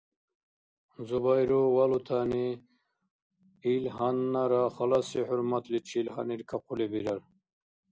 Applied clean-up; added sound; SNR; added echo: none; none; none; none.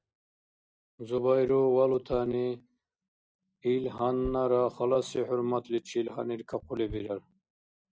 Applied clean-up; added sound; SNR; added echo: neural mask model DeepFilterNet 3.